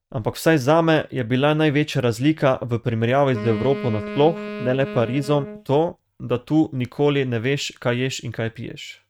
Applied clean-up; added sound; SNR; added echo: neural mask model RNNoise.